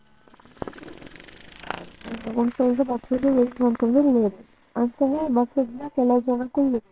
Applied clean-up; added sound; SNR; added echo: neural separator model SepFormer WHAMR!.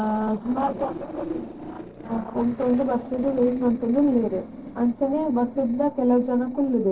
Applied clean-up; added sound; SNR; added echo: neural separator model SepFormer DNS4.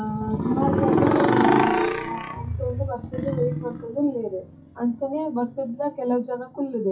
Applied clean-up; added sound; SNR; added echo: classical method WPE with log-MMSE.